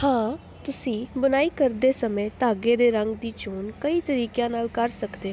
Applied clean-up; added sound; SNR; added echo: none; none; none; none.